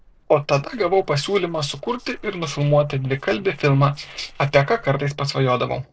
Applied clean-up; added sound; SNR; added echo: neural separator model SepFormer DNS4.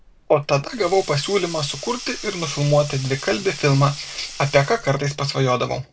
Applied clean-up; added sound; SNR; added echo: none; Sink (filling or washing); 15 dB; none.